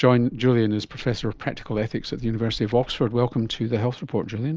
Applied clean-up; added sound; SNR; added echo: neural mask model Resemble Enhance denoiser.